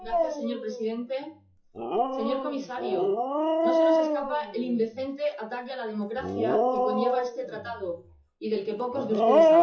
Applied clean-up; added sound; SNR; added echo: classical method WPE with log-MMSE.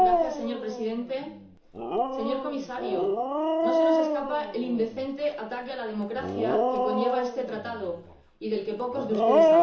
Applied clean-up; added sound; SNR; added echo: none; Dog; -5 dB; reverberation time 0.7 s.